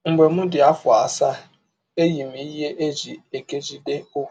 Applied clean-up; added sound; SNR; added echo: none; none; none; none.